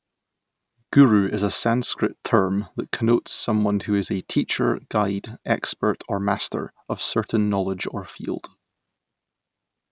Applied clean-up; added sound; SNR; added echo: none; none; none; none.